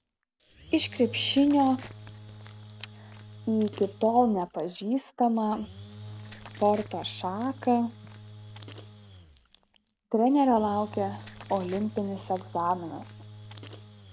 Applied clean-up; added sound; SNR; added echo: none; Engine / Drill; 16 dB; none.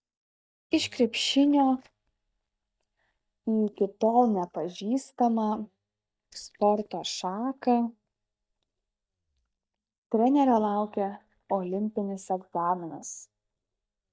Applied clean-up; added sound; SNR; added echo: neural mask model DeepFilterNet 3.